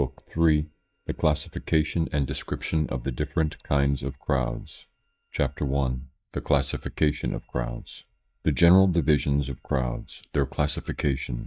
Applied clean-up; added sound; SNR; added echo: neural mask model DeepFilterNet 3.